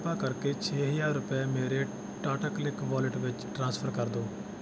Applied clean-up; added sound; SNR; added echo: none; none; none; none.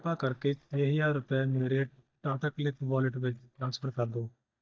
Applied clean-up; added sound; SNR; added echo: neural mask model DeepFilterNet 3.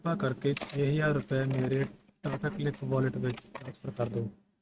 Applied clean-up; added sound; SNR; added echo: neural mask model RNNoise.